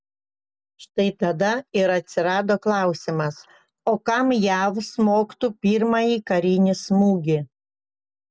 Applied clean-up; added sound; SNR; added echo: none; none; none; none.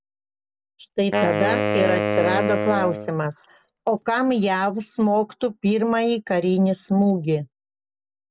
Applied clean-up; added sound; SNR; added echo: none; Wind instrument, woodwind instrument; 3 dB; none.